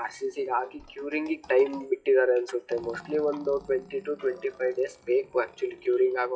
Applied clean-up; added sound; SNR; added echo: classical method WPE with log-MMSE.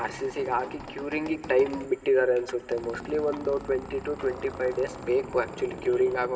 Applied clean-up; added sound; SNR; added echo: none; Squeak; 14 dB; reverberation time 1.6 s.